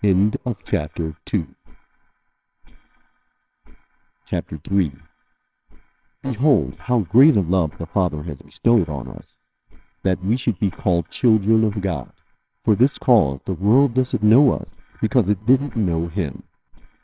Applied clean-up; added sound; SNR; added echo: neural separator model SepFormer WHAMR!.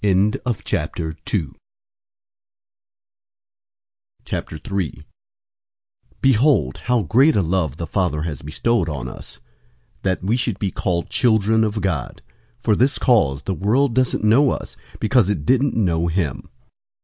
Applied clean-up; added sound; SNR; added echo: none; none; none; none.